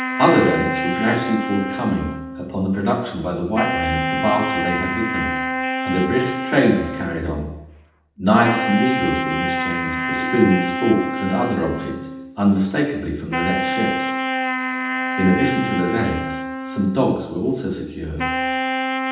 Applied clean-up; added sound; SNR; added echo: none; Wind instrument, woodwind instrument; 3 dB; reverberation time 0.8 s.